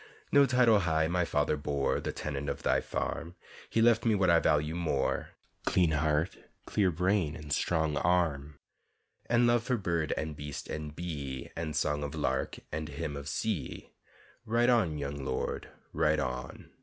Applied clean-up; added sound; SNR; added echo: none; none; none; none.